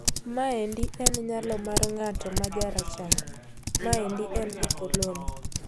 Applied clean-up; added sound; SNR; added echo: none; Typing; -3 dB; none.